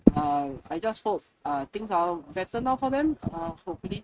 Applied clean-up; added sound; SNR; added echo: neural mask model RNNoise.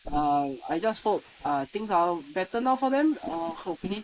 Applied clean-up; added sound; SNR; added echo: neural mask model Resemble Enhance denoiser.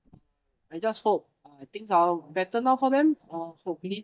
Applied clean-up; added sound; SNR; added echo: neural mask model DeepFilterNet 3.